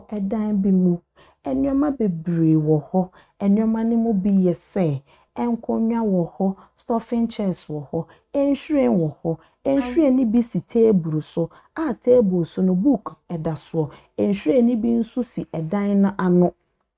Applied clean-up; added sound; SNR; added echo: neural mask model RNNoise.